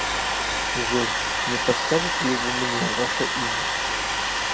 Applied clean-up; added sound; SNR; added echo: none; Domestic sounds, home sounds; -5 dB; none.